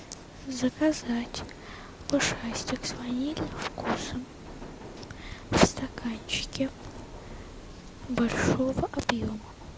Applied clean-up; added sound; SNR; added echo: none; Subway, metro, underground; 14 dB; none.